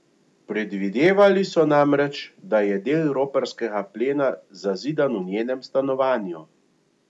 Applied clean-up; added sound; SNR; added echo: none; none; none; none.